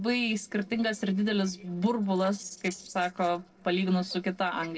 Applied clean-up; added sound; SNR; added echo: neural separator model SepFormer DNS4.